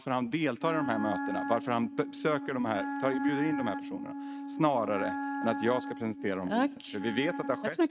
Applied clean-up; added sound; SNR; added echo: neural mask model RNNoise.